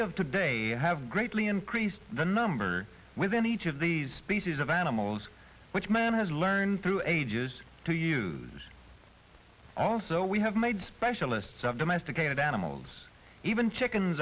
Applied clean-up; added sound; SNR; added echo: none; none; none; none.